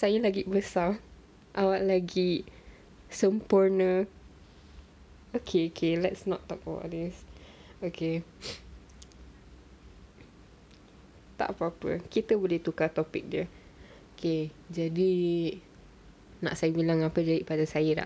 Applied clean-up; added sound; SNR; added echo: none; none; none; none.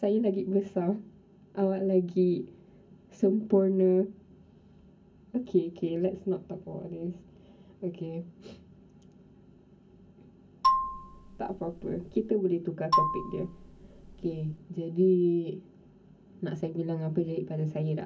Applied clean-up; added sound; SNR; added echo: none; Marimba, xylophone; 1 dB; reverberation time 0.3 s.